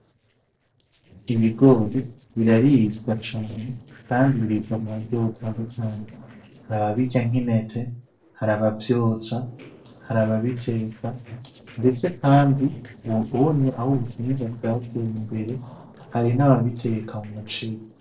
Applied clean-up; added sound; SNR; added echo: neural separator model SepFormer DNS4.